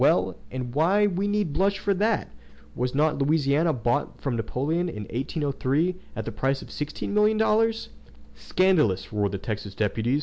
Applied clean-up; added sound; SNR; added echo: none; none; none; none.